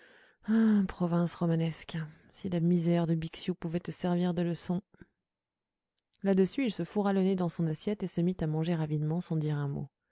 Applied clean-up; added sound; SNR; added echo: none; none; none; none.